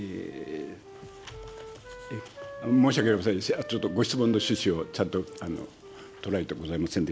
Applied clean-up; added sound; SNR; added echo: none; Wind instrument, woodwind instrument; 17 dB; none.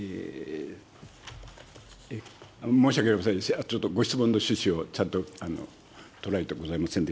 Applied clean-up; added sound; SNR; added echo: none; none; none; none.